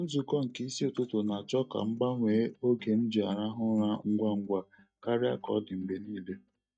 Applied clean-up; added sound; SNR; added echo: neural mask model DeepFilterNet 3.